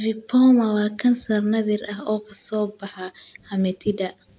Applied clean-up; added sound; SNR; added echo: none; none; none; none.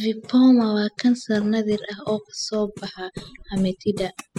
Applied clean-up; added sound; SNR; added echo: classical method spectral subtraction.